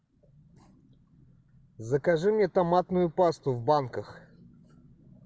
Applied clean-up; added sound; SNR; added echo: none; none; none; none.